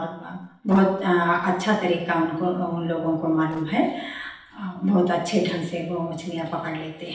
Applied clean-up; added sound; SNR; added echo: neural separator model SepFormer DNS4.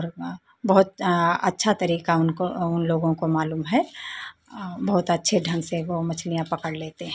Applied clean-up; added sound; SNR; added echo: none; none; none; none.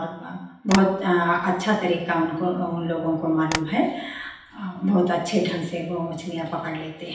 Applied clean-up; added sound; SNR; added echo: none; Tap; 11 dB; reverberation time 0.9 s.